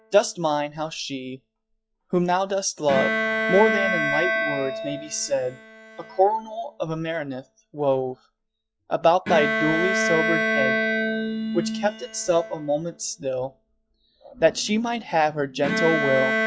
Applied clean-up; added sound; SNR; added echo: classical method log-MMSE.